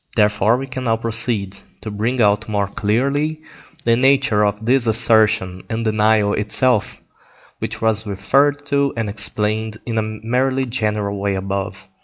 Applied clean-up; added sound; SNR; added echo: none; none; none; none.